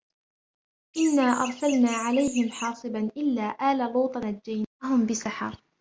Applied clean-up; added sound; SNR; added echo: none; Chirp, tweet; 13 dB; none.